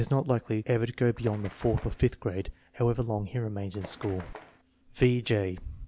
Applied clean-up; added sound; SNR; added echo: none; Bird; 17 dB; none.